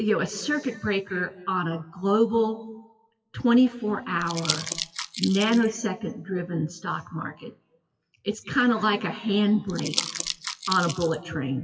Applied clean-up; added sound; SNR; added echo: classical method WPE with log-MMSE.